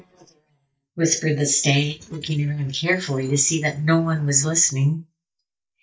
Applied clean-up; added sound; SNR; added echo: neural mask model DeepFilterNet 3.